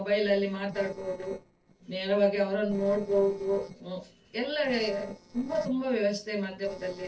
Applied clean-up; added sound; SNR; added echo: neural separator model SepFormer DNS4.